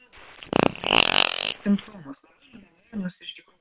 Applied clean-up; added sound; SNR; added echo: neural separator model SepFormer WHAM!.